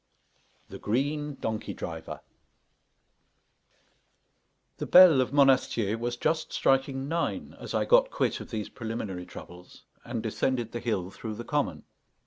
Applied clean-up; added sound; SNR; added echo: none; none; none; none.